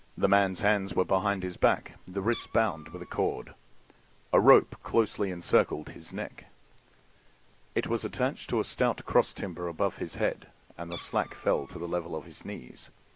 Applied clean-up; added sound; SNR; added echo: none; Meow; 18 dB; none.